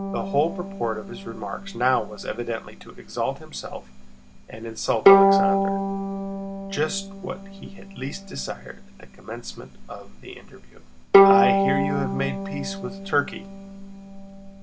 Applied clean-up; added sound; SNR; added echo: none; Bowed string instrument; -5 dB; none.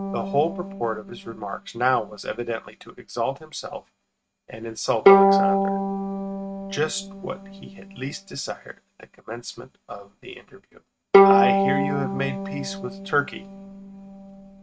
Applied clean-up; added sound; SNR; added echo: neural mask model RNNoise.